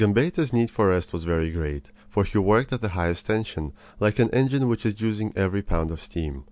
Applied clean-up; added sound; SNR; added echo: none; none; none; none.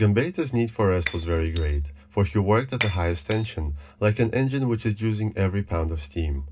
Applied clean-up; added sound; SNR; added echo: none; Shatter; 14 dB; reverberation time 0.2 s.